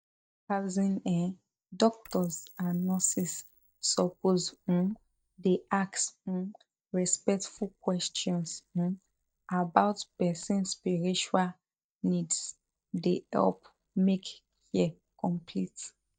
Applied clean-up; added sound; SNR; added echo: neural mask model DeepFilterNet 3.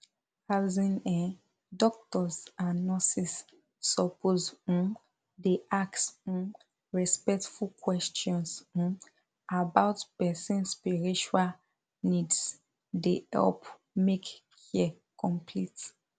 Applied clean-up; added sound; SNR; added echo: none; none; none; none.